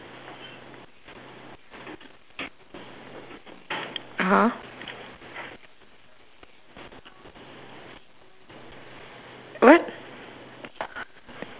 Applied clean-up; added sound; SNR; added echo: none; none; none; none.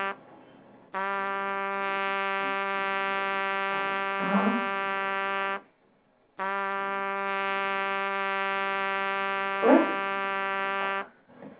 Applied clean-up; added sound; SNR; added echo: none; Trumpet; -5 dB; reverberation time 0.7 s.